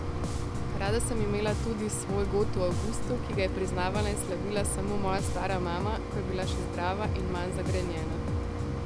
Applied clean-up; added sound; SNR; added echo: none; Mechanisms + Bass guitar; -2 dB; none.